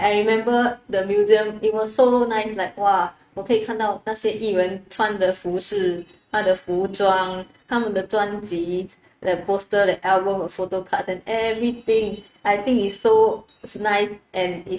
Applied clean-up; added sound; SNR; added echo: neural mask model RNNoise.